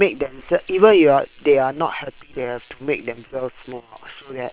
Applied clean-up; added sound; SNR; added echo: neural separator model SepFormer WHAM!.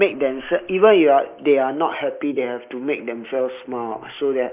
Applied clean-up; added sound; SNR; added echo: neural mask model Resemble Enhance denoiser.